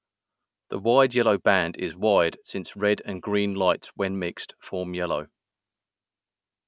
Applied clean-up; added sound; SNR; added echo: none; none; none; none.